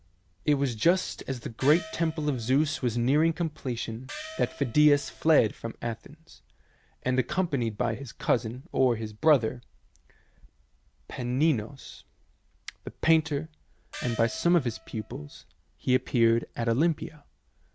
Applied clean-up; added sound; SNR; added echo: none; Gong; 16 dB; none.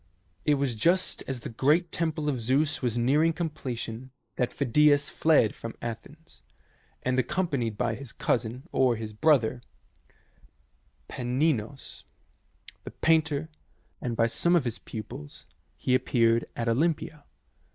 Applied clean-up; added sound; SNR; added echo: neural mask model Resemble Enhance denoiser.